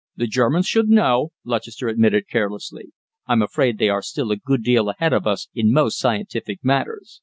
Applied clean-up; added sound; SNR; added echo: none; none; none; none.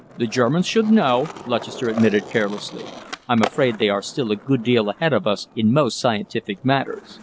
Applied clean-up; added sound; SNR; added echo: none; Skateboard; 16 dB; none.